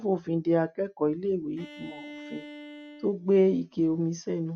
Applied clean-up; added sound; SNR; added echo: neural mask model RNNoise.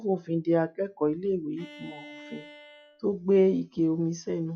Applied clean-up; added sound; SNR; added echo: classical method log-MMSE.